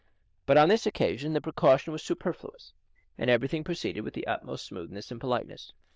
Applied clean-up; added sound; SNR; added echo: neural diffusion model UNIVERSE++.